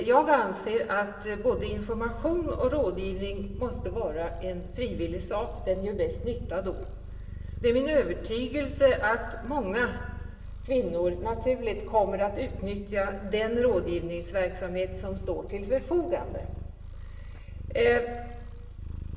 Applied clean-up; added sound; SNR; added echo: none; Purr; 9 dB; reverberation time 1.0 s.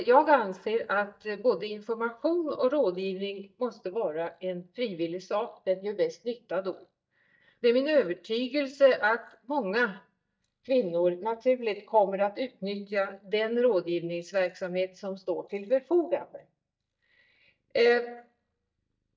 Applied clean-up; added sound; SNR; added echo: neural mask model DeepFilterNet 3.